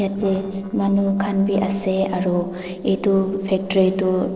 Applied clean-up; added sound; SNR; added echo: neural separator model SepFormer DNS4.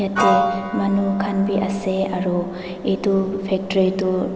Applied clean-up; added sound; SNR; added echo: none; Piano; 6 dB; none.